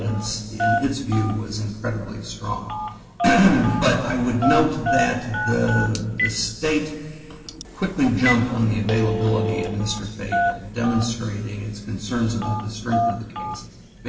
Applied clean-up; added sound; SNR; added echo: none; Telephone; 5 dB; reverberation time 2.3 s.